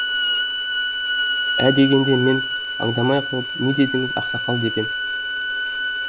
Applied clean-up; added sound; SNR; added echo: none; Bowed string instrument; 1 dB; none.